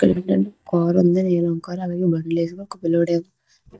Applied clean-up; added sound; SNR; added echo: neural mask model DeepFilterNet 3.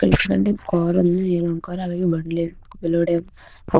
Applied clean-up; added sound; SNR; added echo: neural diffusion model UNIVERSE++.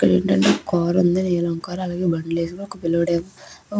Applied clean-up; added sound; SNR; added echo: none; none; none; none.